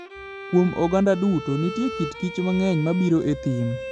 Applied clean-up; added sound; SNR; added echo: none; Bowed string instrument; 12 dB; none.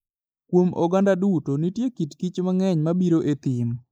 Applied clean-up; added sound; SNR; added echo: neural mask model Resemble Enhance denoiser.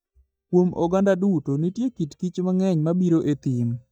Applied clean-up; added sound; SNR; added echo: neural mask model DeepFilterNet 3.